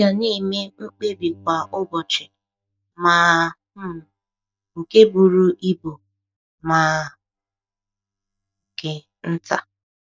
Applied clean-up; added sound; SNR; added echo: neural mask model DeepFilterNet 3.